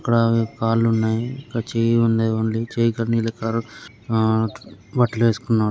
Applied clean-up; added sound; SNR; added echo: none; none; none; none.